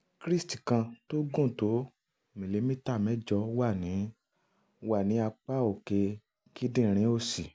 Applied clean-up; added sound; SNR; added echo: none; none; none; none.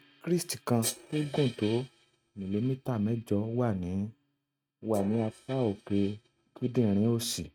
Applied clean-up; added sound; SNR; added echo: neural mask model RNNoise.